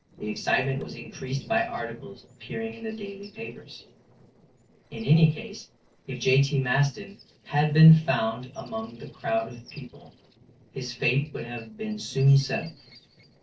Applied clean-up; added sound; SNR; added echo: neural separator model SepFormer DNS4.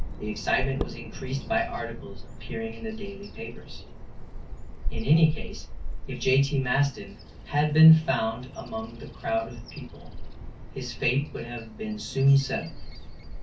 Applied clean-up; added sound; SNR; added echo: none; Bird vocalization, bird call, bird song; 7 dB; reverberation time 0.3 s.